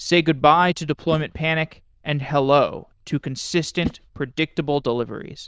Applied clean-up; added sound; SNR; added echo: neural diffusion model UNIVERSE++.